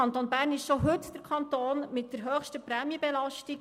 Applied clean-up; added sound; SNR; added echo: none; none; none; none.